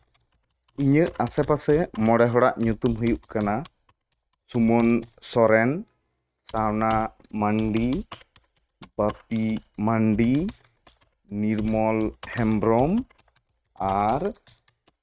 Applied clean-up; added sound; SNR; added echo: neural mask model RNNoise.